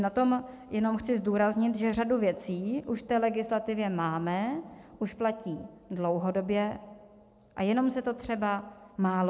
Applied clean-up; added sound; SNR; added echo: none; none; none; none.